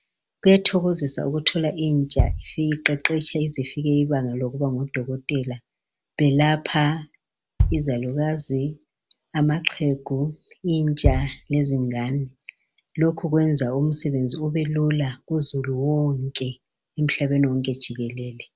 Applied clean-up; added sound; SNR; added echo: none; Bass drum; 7 dB; none.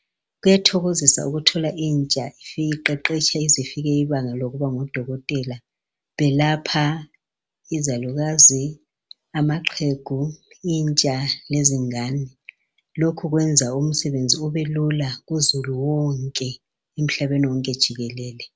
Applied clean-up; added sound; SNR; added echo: none; none; none; none.